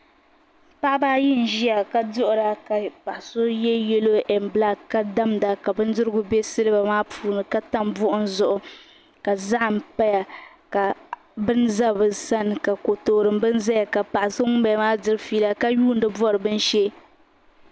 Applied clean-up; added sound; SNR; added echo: none; none; none; none.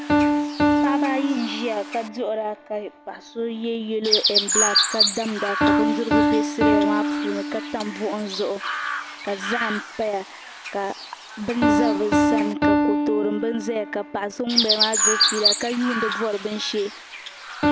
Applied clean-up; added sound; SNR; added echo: none; Chirp, tweet + Piano; -4 dB; none.